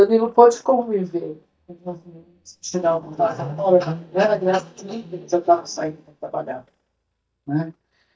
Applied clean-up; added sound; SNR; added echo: neural mask model DeepFilterNet 3.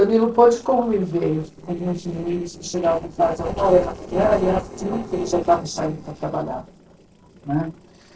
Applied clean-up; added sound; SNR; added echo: neural separator model SepFormer DNS4.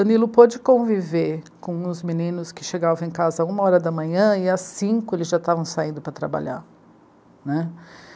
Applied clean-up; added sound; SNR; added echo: none; none; none; none.